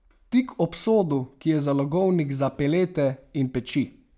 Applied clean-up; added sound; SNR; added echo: none; none; none; none.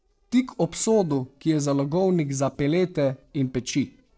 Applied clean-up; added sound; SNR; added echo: neural separator model SepFormer DNS4.